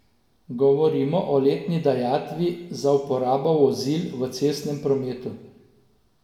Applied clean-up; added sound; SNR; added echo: none; none; none; reverberation time 0.9 s.